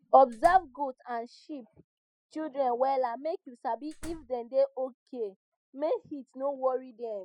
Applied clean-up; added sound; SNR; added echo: classical method spectral subtraction.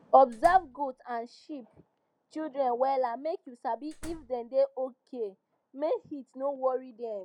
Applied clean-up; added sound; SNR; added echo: none; Slam; 18 dB; none.